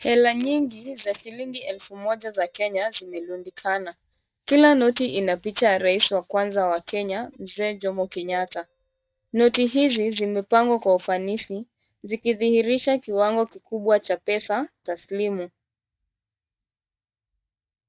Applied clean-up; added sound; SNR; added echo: neural mask model DeepFilterNet 3.